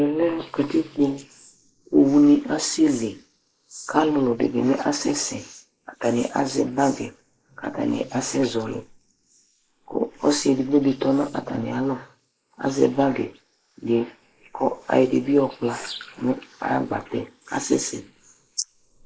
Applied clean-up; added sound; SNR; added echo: neural mask model Resemble Enhance denoiser.